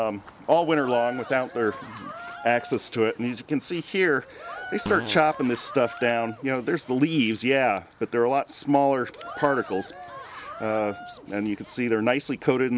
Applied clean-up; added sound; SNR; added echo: none; Fart + Cheering; 15 dB; none.